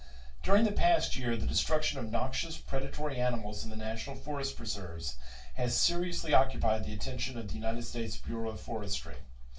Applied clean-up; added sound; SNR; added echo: none; none; none; reverberation time 0.2 s.